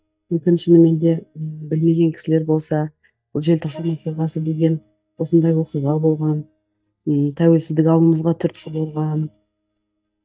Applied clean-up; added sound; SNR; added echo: neural mask model DeepFilterNet 3.